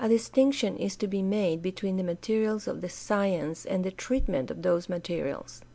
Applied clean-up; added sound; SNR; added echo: none; none; none; none.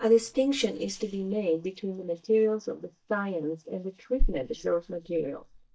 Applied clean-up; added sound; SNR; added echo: neural mask model DeepFilterNet 3.